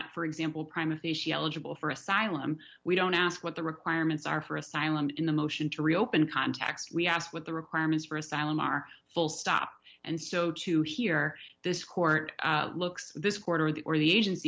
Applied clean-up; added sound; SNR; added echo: none; none; none; none.